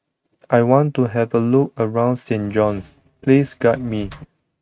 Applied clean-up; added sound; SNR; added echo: neural mask model RNNoise.